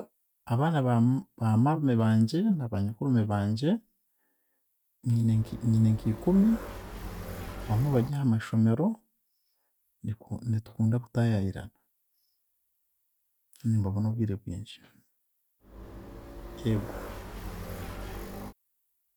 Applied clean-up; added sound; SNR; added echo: none; Motorcycle; 11 dB; none.